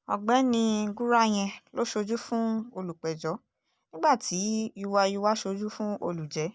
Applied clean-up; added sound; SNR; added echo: none; none; none; none.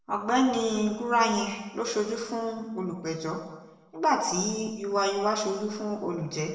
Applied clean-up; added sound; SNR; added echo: none; none; none; reverberation time 0.9 s.